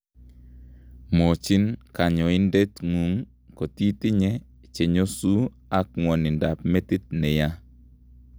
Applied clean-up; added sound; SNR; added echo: none; none; none; none.